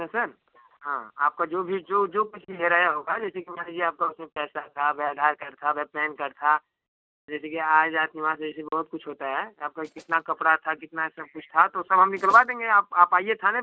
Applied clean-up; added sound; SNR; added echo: neural mask model RNNoise.